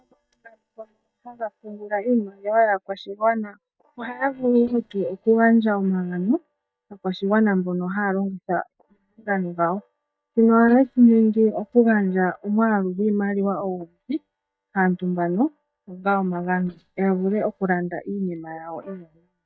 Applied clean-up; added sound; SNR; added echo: neural mask model DeepFilterNet 3.